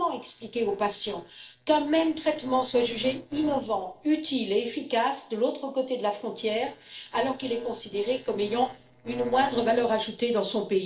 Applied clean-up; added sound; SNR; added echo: neural separator model SepFormer DNS4.